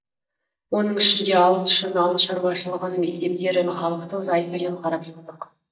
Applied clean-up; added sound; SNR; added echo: neural mask model DeepFilterNet 3.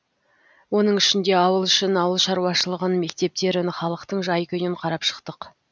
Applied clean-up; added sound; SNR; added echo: none; none; none; none.